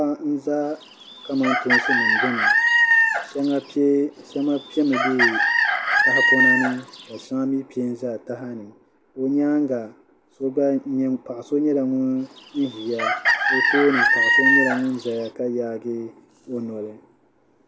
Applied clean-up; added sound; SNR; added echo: none; Chicken, rooster; -4 dB; none.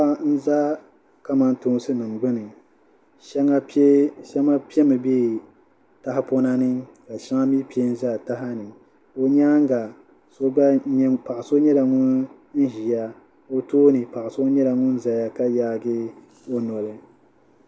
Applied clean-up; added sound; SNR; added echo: none; none; none; none.